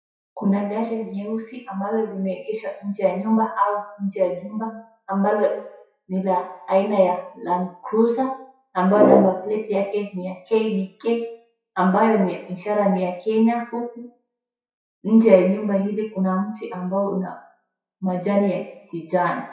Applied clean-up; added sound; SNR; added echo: classical method WPE with log-MMSE.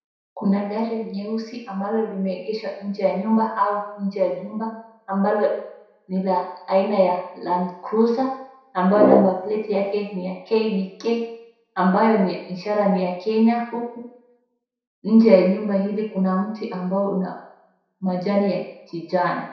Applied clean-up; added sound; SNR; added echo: none; Brass instrument; 0 dB; reverberation time 0.7 s.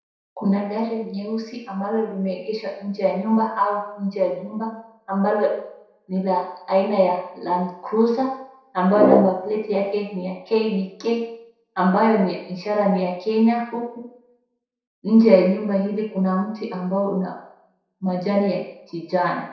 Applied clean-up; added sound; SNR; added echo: neural separator model SepFormer DNS4.